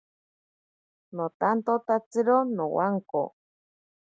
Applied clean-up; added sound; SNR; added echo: none; none; none; none.